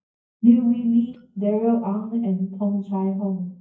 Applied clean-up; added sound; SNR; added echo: neural mask model DeepFilterNet 3.